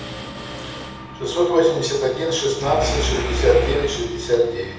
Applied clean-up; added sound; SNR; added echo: none; Mechanisms; 7 dB; reverberation time 0.8 s.